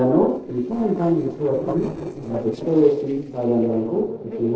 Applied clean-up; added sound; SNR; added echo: neural separator model SepFormer DNS4.